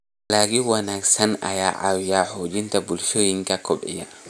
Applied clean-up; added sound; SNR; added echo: none; none; none; none.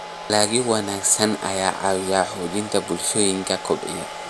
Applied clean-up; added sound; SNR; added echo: none; Domestic sounds, home sounds; 11 dB; none.